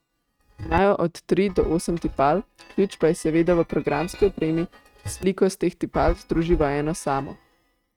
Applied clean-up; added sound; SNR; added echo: neural mask model RNNoise.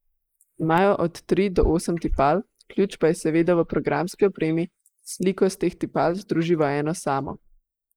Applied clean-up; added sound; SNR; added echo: neural mask model Resemble Enhance denoiser.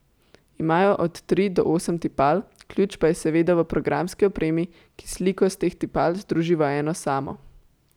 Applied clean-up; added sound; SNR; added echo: none; none; none; none.